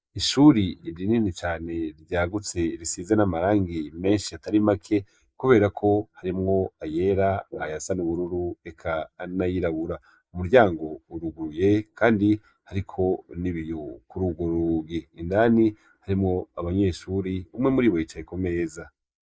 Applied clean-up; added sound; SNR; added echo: neural mask model Resemble Enhance denoiser.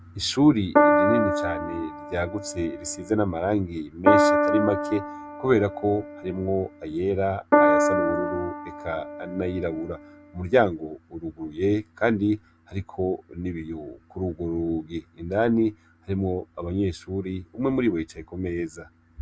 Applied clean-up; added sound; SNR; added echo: none; Piano; -2 dB; none.